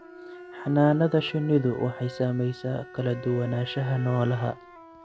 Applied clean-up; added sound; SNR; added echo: none; Bowed string instrument + Wind instrument, woodwind instrument; 16 dB; none.